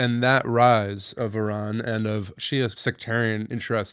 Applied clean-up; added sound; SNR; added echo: none; none; none; none.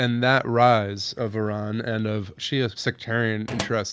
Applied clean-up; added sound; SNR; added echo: none; Drawer open or close; 18 dB; none.